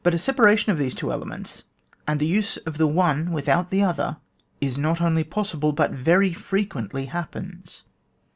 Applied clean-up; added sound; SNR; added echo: none; none; none; none.